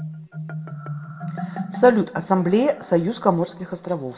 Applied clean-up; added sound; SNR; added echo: none; Marimba, xylophone; 12 dB; reverberation time 0.6 s.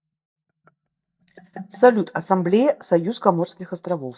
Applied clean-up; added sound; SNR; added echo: neural mask model DeepFilterNet 3.